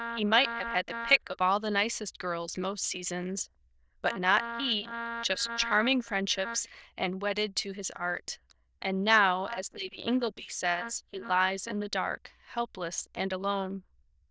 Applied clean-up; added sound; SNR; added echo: neural diffusion model UNIVERSE++.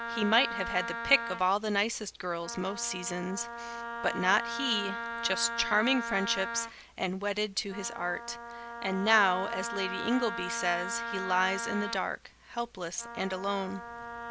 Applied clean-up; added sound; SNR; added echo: none; Wind instrument, woodwind instrument; 7 dB; none.